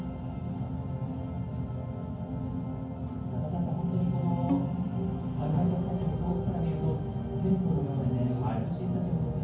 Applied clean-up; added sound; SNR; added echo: none; Bowed string instrument; 10 dB; reverberation time 0.9 s.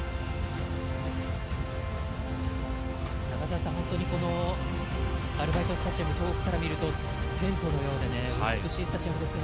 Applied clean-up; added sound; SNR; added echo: none; none; none; none.